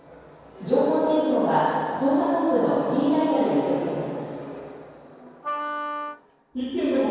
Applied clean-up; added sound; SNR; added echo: none; Wind instrument, woodwind instrument; 9 dB; reverberation time 2.2 s.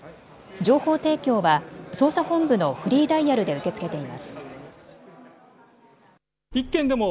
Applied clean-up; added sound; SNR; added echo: none; none; none; none.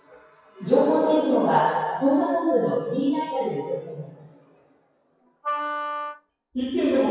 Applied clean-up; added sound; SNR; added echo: classical method WPE with log-MMSE.